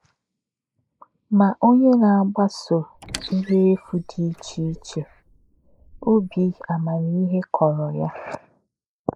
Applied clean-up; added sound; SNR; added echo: neural mask model Resemble Enhance denoiser.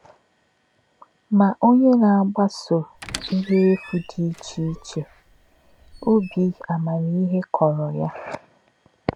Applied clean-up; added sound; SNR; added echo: none; Squeak; 18 dB; none.